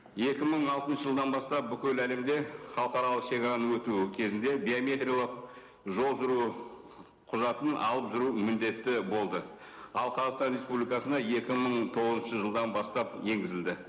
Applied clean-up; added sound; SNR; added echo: none; none; none; none.